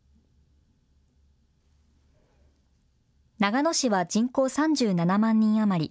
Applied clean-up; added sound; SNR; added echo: none; none; none; none.